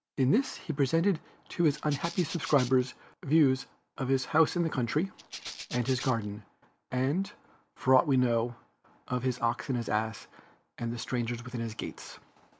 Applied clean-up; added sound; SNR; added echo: none; Rattle (instrument); 13 dB; none.